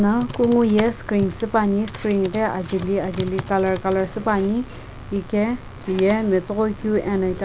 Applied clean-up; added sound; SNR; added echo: none; Computer keyboard; 12 dB; none.